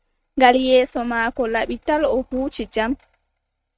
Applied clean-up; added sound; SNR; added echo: neural mask model RNNoise.